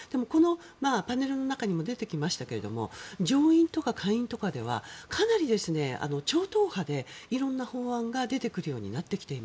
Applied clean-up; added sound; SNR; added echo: none; none; none; none.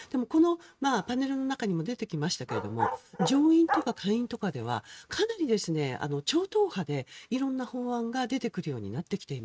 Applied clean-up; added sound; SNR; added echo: neural mask model RNNoise.